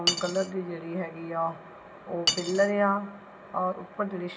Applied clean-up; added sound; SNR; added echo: none; Cutlery, silverware; 6 dB; reverberation time 1.6 s.